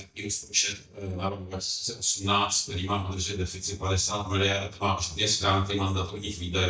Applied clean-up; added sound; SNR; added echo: neural mask model DeepFilterNet 3.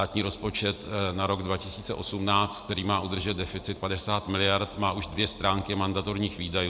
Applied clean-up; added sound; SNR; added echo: none; none; none; none.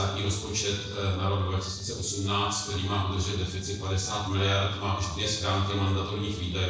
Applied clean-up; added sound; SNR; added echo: neural separator model SepFormer DNS4.